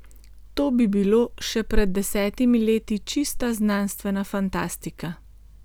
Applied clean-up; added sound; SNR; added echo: none; none; none; none.